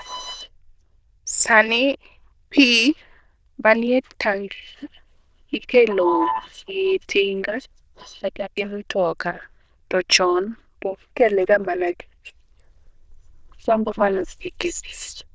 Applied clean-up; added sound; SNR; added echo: neural diffusion model UNIVERSE++.